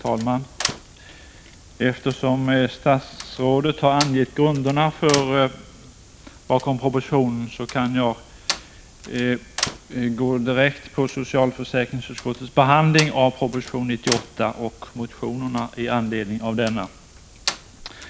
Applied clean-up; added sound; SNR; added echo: none; Slam; 13 dB; none.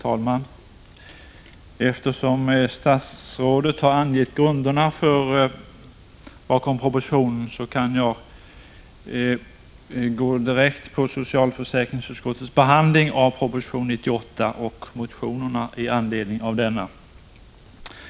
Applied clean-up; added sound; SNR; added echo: none; none; none; none.